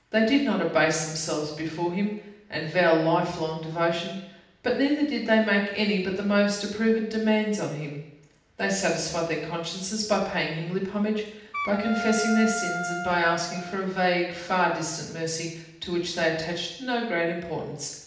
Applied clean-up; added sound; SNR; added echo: none; Wind instrument, woodwind instrument; 7 dB; reverberation time 0.8 s.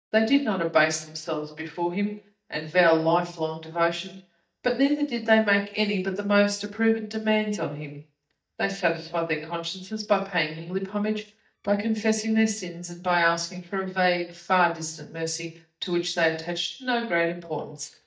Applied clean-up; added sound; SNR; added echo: neural mask model DeepFilterNet 3.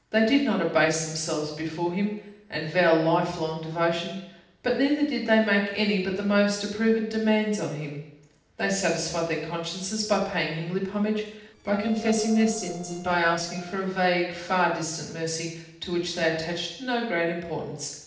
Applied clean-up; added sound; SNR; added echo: neural separator model SepFormer DNS4.